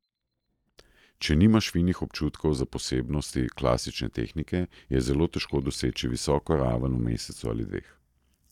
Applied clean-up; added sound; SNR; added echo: neural mask model DeepFilterNet 3.